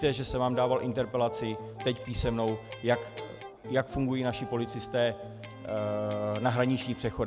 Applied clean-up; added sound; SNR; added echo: none; Electric guitar + Brass instrument; 11 dB; none.